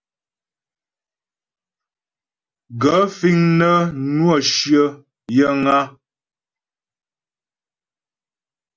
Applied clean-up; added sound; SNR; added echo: none; none; none; none.